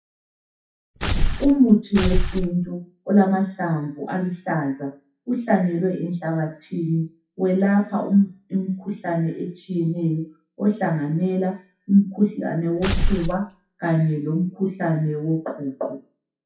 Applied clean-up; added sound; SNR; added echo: classical method WPE with log-MMSE.